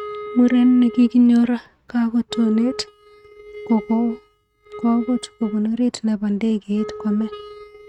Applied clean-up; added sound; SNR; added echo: neural mask model RNNoise.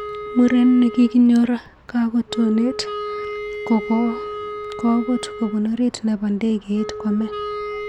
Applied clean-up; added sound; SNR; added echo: none; Wind instrument, woodwind instrument; 11 dB; none.